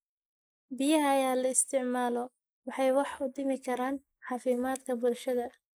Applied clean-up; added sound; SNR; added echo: neural mask model Resemble Enhance denoiser.